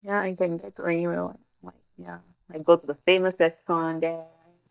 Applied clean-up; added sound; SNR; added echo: neural mask model DeepFilterNet 3.